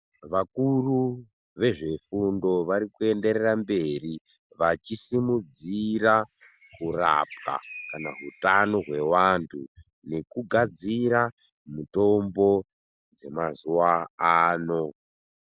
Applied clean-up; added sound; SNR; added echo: none; Bird; 19 dB; none.